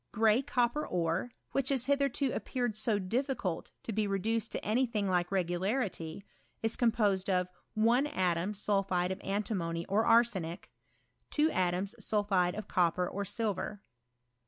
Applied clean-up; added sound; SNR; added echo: none; none; none; none.